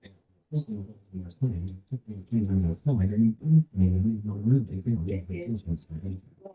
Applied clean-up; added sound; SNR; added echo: neural mask model DeepFilterNet 3.